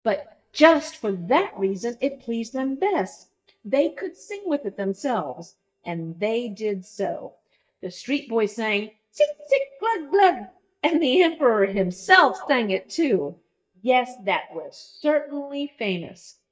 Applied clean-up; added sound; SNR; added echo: neural mask model DeepFilterNet 3.